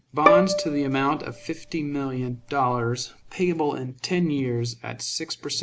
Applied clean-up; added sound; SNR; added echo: none; Bowed string instrument; 1 dB; none.